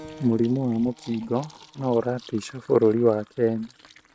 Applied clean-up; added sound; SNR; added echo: neural mask model RNNoise.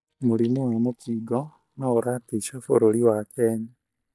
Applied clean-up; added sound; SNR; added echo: neural mask model DeepFilterNet 3.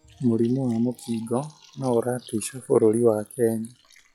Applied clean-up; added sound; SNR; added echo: classical method log-MMSE.